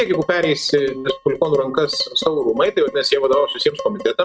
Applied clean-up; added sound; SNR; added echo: neural mask model RNNoise.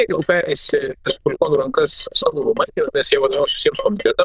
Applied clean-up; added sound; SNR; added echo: neural diffusion model UNIVERSE++.